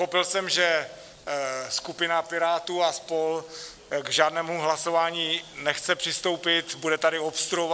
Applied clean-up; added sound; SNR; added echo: none; none; none; none.